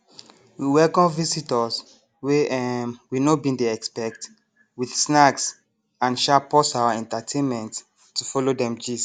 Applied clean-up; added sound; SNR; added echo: none; none; none; none.